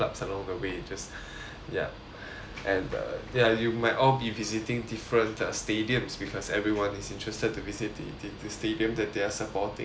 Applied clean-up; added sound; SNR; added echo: none; none; none; none.